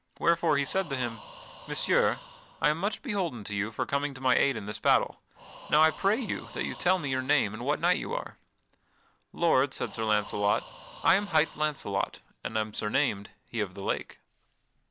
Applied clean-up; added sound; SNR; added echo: none; Breathing; 19 dB; none.